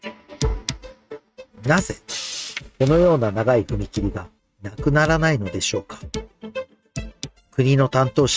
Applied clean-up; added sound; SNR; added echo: neural mask model RNNoise.